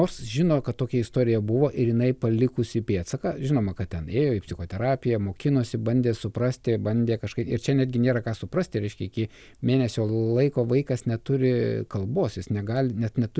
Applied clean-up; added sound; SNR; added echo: none; none; none; none.